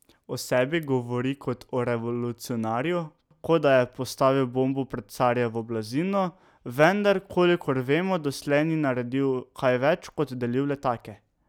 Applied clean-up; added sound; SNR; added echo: none; none; none; none.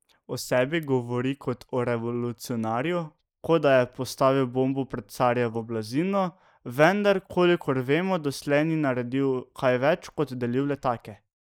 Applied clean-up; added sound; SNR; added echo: neural mask model Resemble Enhance denoiser.